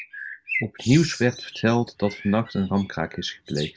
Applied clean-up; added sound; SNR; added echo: none; Bird; 12 dB; none.